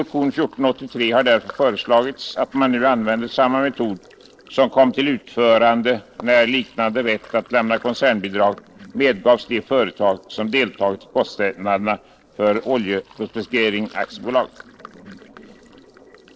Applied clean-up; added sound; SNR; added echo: neural separator model SepFormer DNS4.